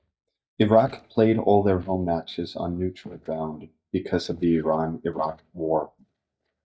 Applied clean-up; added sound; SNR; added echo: neural mask model DeepFilterNet 3.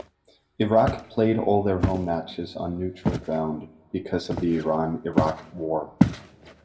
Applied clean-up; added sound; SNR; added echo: none; Walk, footsteps; 5 dB; reverberation time 1.3 s.